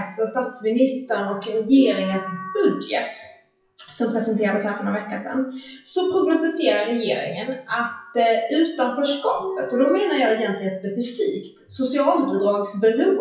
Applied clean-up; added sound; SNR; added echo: classical method WPE with log-MMSE.